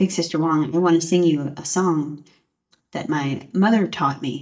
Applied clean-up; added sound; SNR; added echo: neural mask model DeepFilterNet 3.